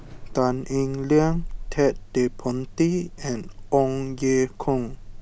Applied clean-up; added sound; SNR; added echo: none; Alarm; 11 dB; none.